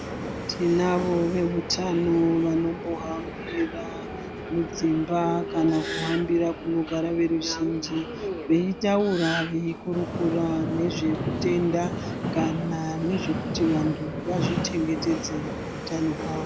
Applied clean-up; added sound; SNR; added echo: none; Subway, metro, underground; 6 dB; none.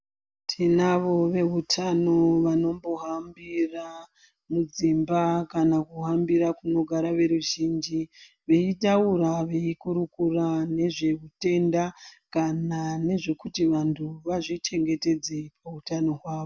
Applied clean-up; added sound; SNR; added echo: none; none; none; none.